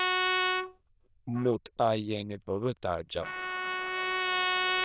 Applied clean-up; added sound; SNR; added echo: neural diffusion model UNIVERSE++.